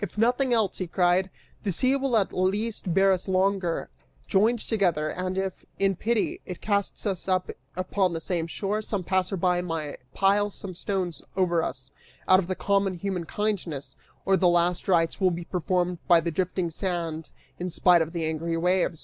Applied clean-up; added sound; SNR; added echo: none; none; none; none.